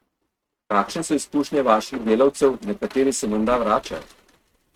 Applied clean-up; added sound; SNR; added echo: neural mask model RNNoise.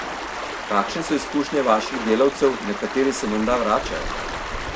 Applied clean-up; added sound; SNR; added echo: none; Stream; 7 dB; none.